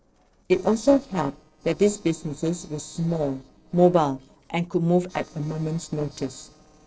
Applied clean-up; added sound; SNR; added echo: neural separator model SepFormer DNS4.